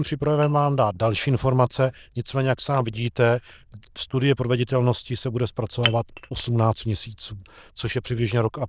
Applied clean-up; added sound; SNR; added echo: neural diffusion model UNIVERSE++.